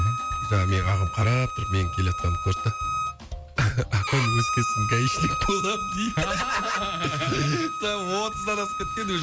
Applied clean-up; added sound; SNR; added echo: none; Bowed string instrument; 4 dB; none.